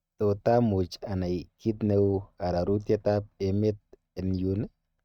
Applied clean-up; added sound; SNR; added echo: neural mask model RNNoise.